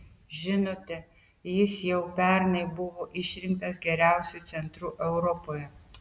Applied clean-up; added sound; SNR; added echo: none; none; none; none.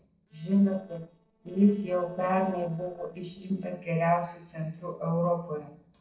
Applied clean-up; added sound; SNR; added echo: neural separator model SepFormer DNS4.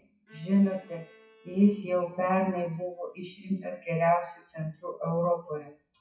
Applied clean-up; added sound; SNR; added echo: classical method WPE with log-MMSE.